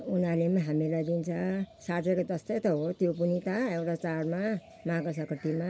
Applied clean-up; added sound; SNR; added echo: none; none; none; none.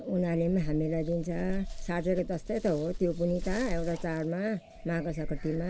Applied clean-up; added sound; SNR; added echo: none; Dog; 7 dB; none.